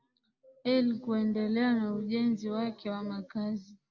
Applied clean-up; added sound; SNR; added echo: none; none; none; none.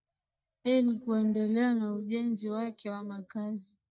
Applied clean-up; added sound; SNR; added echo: neural mask model DeepFilterNet 3.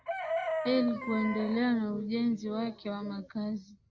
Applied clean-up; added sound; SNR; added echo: none; Chicken, rooster; 7 dB; none.